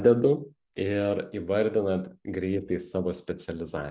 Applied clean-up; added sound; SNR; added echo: none; none; none; none.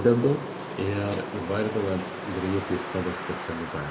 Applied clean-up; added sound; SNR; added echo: none; Wind; 8 dB; reverberation time 1.0 s.